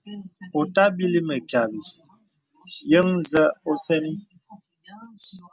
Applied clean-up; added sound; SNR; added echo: none; none; none; none.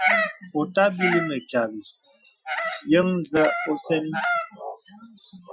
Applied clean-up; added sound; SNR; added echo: classical method Wiener filter.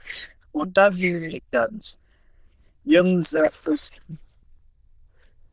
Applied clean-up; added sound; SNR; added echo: neural diffusion model UNIVERSE++.